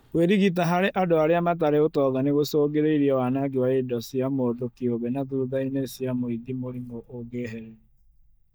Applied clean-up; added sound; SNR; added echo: neural mask model DeepFilterNet 3.